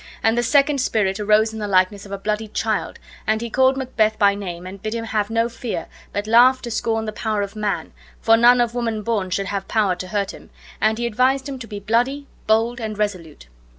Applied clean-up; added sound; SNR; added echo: none; none; none; none.